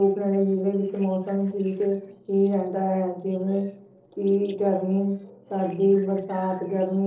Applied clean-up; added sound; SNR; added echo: neural separator model SepFormer DNS4.